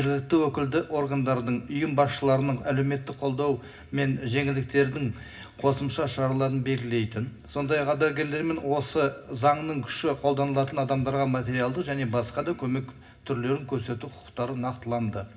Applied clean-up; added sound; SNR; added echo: none; none; none; reverberation time 0.4 s.